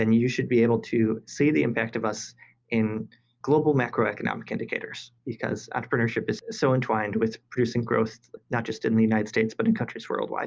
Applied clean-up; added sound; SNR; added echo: none; none; none; none.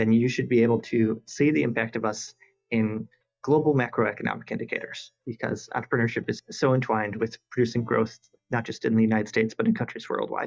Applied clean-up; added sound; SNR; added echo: neural mask model DeepFilterNet 3.